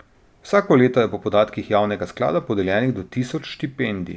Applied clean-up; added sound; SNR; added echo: none; none; none; none.